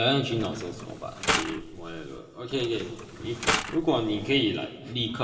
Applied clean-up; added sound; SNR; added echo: none; Mechanisms; 4 dB; reverberation time 1.7 s.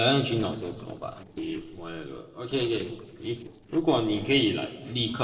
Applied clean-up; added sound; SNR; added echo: neural separator model SepFormer DNS4.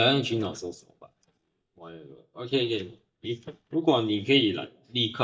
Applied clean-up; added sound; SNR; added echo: neural mask model DeepFilterNet 3.